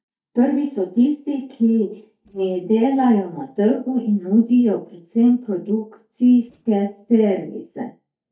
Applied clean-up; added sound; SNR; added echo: neural mask model DeepFilterNet 3.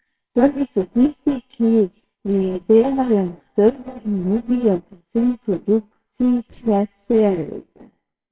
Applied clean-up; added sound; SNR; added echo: neural separator model SepFormer WHAMR!.